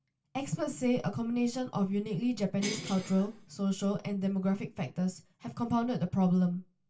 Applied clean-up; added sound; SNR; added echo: none; Bell; 10 dB; reverberation time 0.2 s.